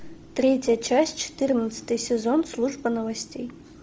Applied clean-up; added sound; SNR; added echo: none; none; none; none.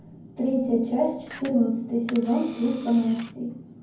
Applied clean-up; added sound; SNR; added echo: none; Camera; 19 dB; reverberation time 0.9 s.